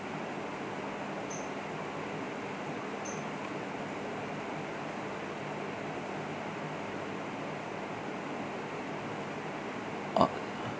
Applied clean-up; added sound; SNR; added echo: none; Tambourine; 19 dB; none.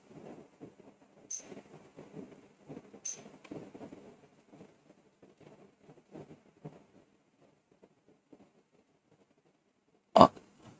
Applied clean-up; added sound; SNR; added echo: neural mask model RNNoise.